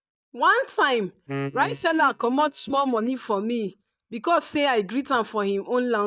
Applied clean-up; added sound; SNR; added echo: neural mask model DeepFilterNet 3.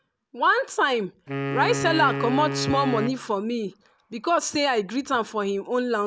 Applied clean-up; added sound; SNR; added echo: none; Wind instrument, woodwind instrument; 6 dB; none.